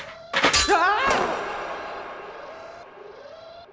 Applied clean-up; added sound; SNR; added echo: none; Alarm; 19 dB; none.